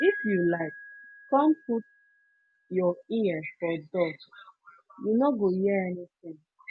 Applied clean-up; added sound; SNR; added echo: none; Piano; 16 dB; none.